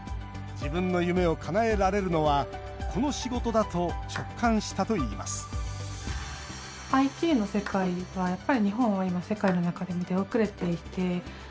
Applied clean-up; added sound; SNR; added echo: none; Clapping + Slam; 19 dB; none.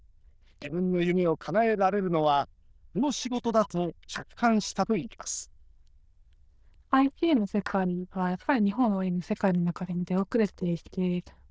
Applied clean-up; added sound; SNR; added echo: neural diffusion model UNIVERSE++.